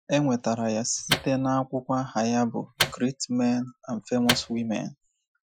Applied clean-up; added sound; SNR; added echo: classical method Wiener filter.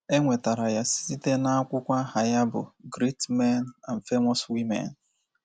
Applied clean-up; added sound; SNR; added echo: none; none; none; none.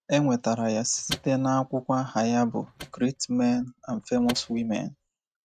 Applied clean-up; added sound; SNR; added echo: neural mask model RNNoise.